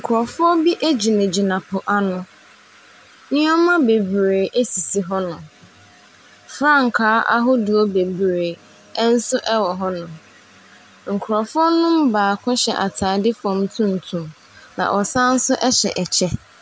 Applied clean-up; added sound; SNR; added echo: none; none; none; none.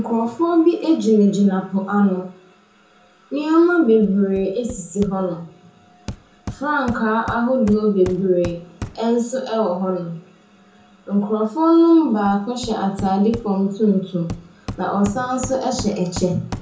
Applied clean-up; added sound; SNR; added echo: none; Hammer; 17 dB; reverberation time 0.6 s.